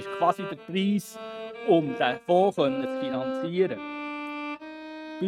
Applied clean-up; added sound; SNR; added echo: neural mask model RNNoise.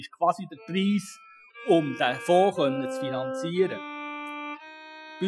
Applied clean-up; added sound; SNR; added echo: classical method Wiener filter.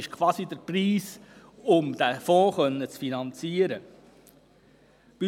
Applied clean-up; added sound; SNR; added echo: none; none; none; none.